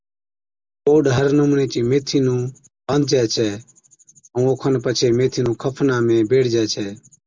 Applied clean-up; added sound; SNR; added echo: none; none; none; none.